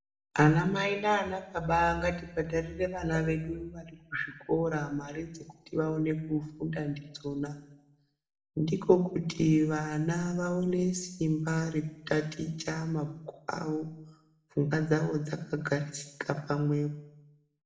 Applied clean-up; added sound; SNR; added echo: none; none; none; reverberation time 0.7 s.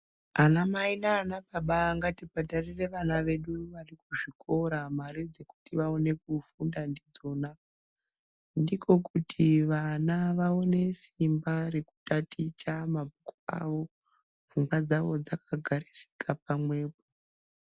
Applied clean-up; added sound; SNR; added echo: none; none; none; none.